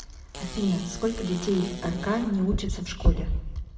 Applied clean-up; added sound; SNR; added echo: none; Fart; 15 dB; reverberation time 1.0 s.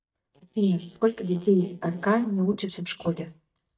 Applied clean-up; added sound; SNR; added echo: neural mask model DeepFilterNet 3.